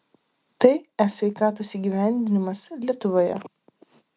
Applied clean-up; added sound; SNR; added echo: none; none; none; none.